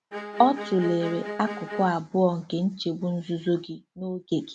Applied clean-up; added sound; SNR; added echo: none; Bowed string instrument; 9 dB; none.